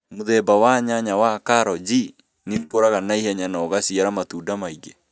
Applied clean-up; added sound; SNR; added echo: neural mask model DeepFilterNet 3.